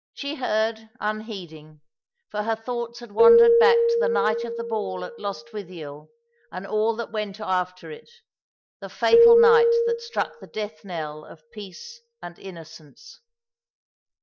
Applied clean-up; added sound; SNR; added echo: neural mask model DeepFilterNet 3.